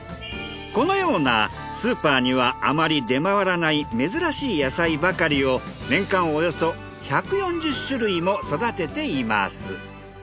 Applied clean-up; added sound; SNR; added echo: none; none; none; none.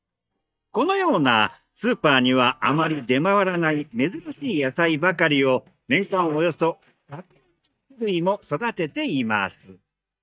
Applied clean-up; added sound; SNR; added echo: neural mask model DeepFilterNet 3.